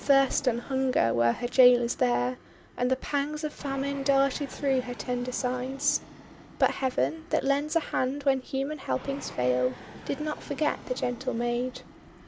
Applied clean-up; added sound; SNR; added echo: none; Fixed-wing aircraft, airplane; 19 dB; none.